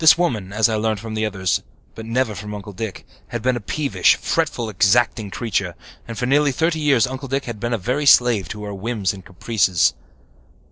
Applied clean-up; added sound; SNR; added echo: none; none; none; none.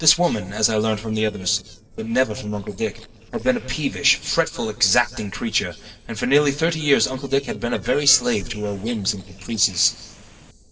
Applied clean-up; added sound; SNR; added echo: neural separator model SepFormer DNS4.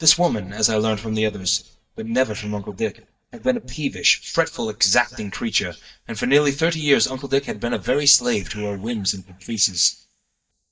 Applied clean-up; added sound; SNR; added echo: neural mask model DeepFilterNet 3.